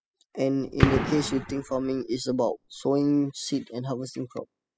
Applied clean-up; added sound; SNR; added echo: classical method spectral subtraction.